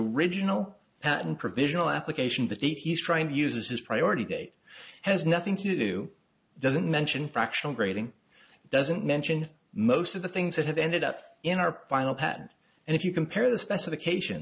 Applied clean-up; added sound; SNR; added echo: none; none; none; none.